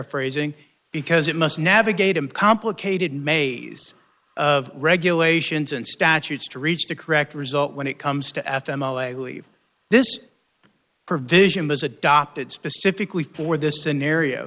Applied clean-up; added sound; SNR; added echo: neural mask model Resemble Enhance denoiser.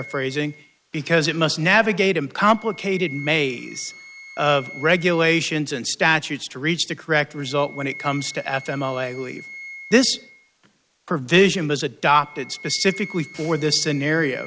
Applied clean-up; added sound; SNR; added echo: none; Wind instrument, woodwind instrument; 19 dB; none.